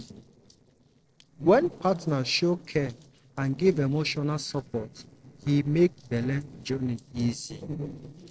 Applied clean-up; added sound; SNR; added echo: neural separator model SepFormer DNS4.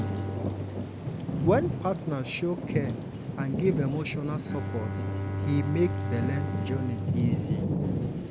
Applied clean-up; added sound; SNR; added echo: none; Thunder / Rain + Bowed string instrument; -1 dB; none.